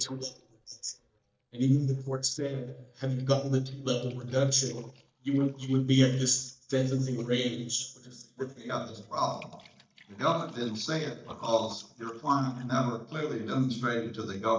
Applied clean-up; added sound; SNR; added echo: neural mask model DeepFilterNet 3.